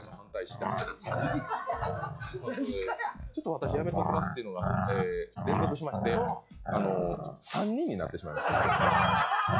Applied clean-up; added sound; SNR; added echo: classical method log-MMSE.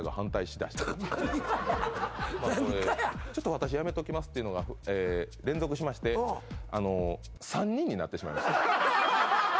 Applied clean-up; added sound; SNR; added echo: none; none; none; none.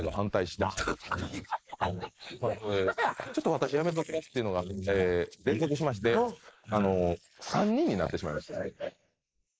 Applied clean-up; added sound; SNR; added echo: neural mask model Resemble Enhance denoiser.